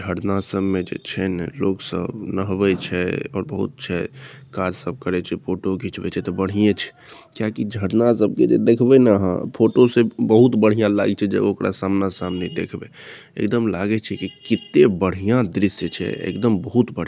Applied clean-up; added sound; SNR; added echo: none; none; none; none.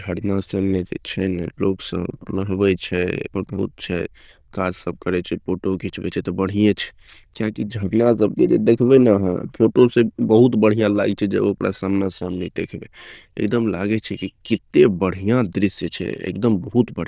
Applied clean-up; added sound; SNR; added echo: neural diffusion model UNIVERSE++.